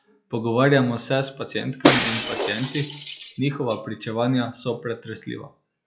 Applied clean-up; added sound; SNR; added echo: classical method log-MMSE.